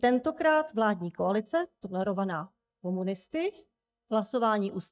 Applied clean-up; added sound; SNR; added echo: neural mask model DeepFilterNet 3.